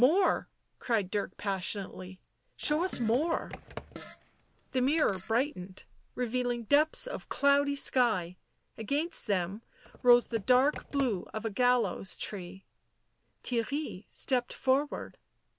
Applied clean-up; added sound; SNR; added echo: none; Computer keyboard + Fart; 15 dB; none.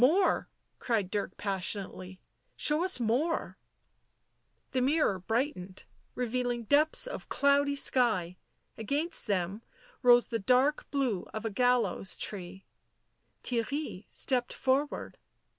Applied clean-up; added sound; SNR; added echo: none; none; none; none.